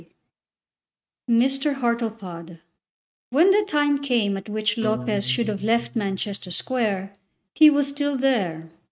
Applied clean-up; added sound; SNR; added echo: neural mask model RNNoise.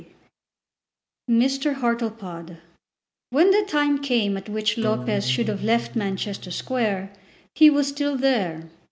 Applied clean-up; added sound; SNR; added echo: none; Acoustic guitar; 10 dB; none.